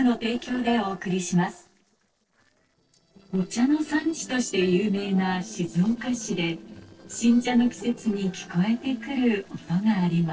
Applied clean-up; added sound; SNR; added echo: neural separator model SepFormer DNS4.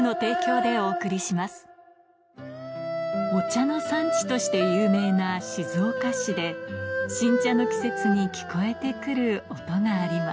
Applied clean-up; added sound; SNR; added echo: none; none; none; none.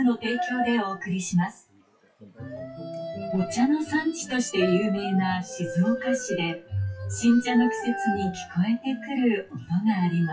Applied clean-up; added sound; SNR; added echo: classical method WPE with log-MMSE.